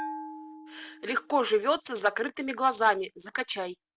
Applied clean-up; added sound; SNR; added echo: none; Bell; 16 dB; none.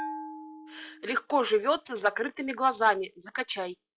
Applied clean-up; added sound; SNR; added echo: classical method log-MMSE.